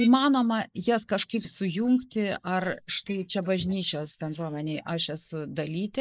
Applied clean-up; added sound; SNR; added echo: neural mask model Resemble Enhance denoiser.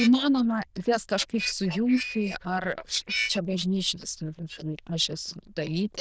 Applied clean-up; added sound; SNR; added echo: neural diffusion model UNIVERSE++.